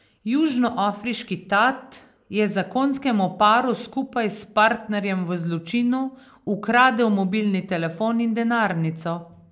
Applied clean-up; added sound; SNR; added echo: none; none; none; none.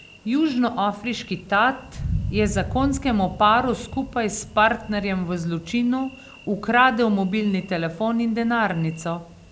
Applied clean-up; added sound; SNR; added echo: none; Thunder; 13 dB; none.